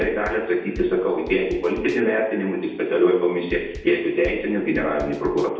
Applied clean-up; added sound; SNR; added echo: none; Drum kit; 17 dB; reverberation time 0.8 s.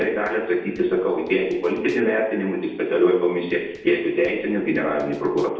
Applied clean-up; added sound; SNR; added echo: neural separator model SepFormer DNS4.